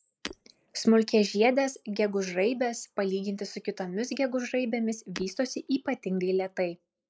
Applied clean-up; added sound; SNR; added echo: neural mask model Resemble Enhance denoiser.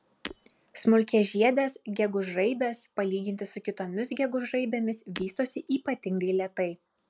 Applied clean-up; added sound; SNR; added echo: none; Shatter; 19 dB; none.